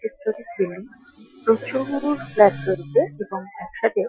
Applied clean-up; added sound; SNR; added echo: classical method Wiener filter.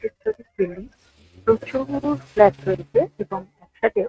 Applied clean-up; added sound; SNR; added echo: neural mask model RNNoise.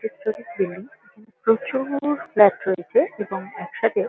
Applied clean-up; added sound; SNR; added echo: none; none; none; none.